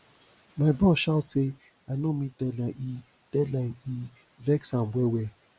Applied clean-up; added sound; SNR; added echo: none; none; none; none.